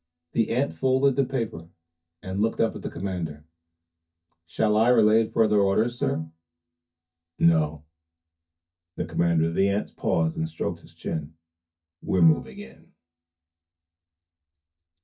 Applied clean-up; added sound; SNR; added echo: neural mask model DeepFilterNet 3.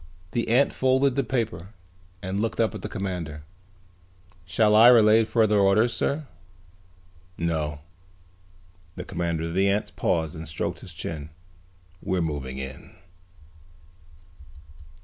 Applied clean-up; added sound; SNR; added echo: none; none; none; none.